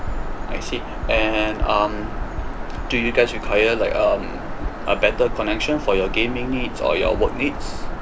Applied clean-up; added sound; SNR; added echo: none; Bird vocalization, bird call, bird song; 4 dB; none.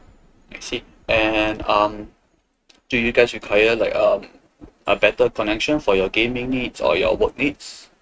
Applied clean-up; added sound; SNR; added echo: neural mask model RNNoise.